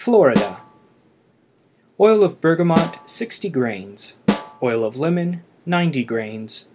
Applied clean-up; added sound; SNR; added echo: none; Snare drum; 6 dB; none.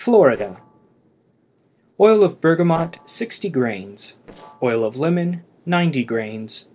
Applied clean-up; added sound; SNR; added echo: neural separator model SepFormer DNS4.